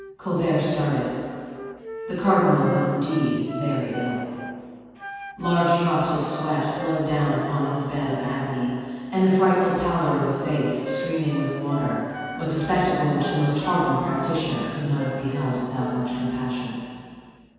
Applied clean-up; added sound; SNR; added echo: none; Wind instrument, woodwind instrument; 13 dB; reverberation time 2.1 s.